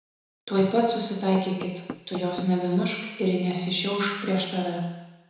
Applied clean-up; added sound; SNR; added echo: none; Knock / Wood; 19 dB; reverberation time 1.0 s.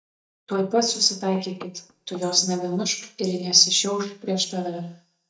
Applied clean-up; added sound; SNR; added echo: neural mask model DeepFilterNet 3.